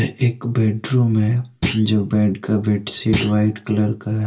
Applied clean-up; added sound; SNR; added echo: none; Thump, thud; 7 dB; reverberation time 0.2 s.